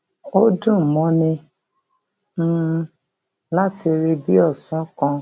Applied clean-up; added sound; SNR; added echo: none; none; none; none.